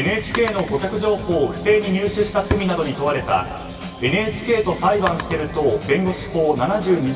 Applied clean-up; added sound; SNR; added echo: none; Drawer open or close; 15 dB; reverberation time 2.4 s.